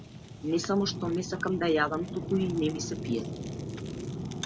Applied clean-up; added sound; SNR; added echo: none; Fire; 6 dB; none.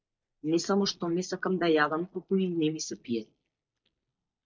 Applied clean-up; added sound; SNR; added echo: neural mask model DeepFilterNet 3.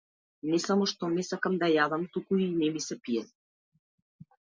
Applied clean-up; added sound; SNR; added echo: none; none; none; none.